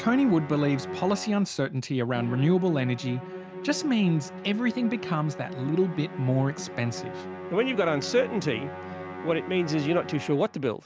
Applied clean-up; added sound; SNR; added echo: none; Musical instrument; 11 dB; none.